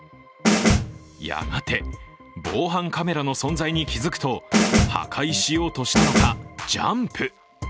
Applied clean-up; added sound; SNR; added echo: none; Snare drum; -4 dB; none.